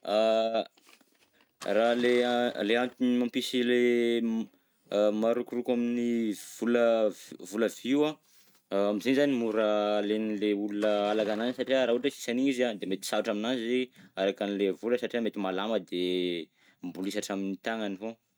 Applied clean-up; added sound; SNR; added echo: neural mask model RNNoise.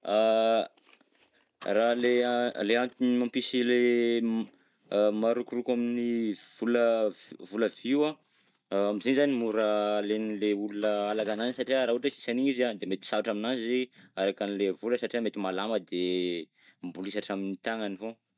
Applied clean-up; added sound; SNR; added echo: neural mask model DeepFilterNet 3.